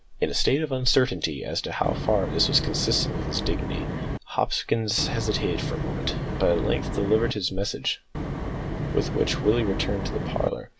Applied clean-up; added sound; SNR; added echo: none; Wind; 2 dB; none.